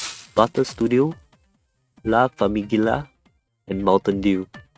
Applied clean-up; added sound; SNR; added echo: neural mask model RNNoise.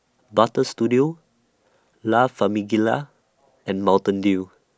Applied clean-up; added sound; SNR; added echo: none; none; none; none.